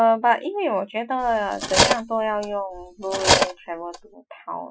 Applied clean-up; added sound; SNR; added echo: classical method Wiener filter.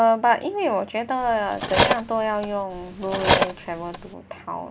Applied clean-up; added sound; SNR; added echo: none; Cutlery, silverware; 0 dB; none.